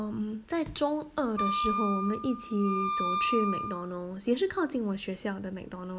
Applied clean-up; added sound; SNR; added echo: none; Wind instrument, woodwind instrument; 1 dB; none.